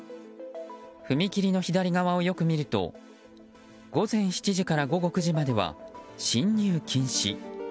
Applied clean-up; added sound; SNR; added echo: none; none; none; none.